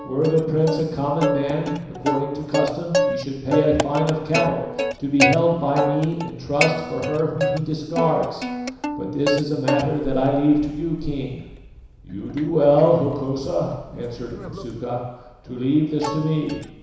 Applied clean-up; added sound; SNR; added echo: none; Plucked string instrument; 5 dB; reverberation time 1.0 s.